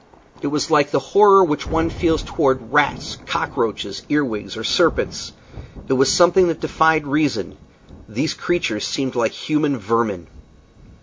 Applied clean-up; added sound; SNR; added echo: none; Thunder; 18 dB; none.